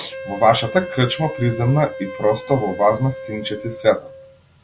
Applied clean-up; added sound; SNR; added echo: none; Wind instrument, woodwind instrument; 13 dB; none.